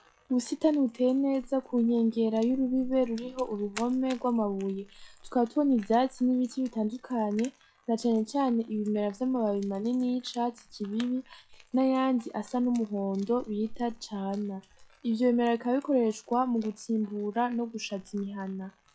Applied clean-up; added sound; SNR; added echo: classical method log-MMSE.